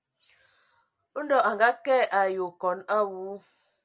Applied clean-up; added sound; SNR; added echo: none; none; none; none.